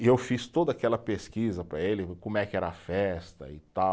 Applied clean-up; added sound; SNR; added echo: none; none; none; none.